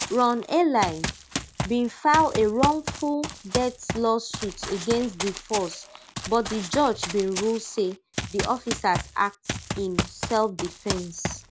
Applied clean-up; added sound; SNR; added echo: none; Run; 7 dB; none.